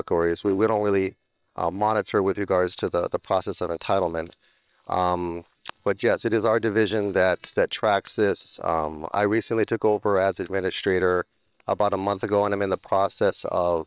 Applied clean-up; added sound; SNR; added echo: neural separator model SepFormer WHAM!.